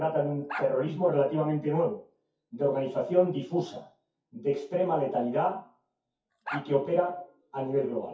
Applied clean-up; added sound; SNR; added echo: classical method WPE with log-MMSE.